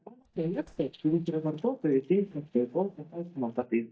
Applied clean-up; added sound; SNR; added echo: neural mask model DeepFilterNet 3.